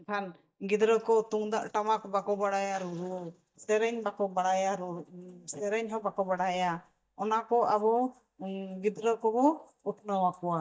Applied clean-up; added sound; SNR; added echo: neural mask model DeepFilterNet 3.